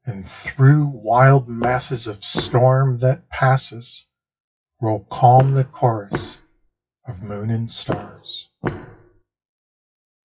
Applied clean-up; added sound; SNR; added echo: classical method WPE with log-MMSE.